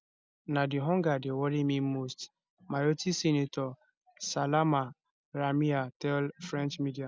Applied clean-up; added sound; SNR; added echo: none; none; none; none.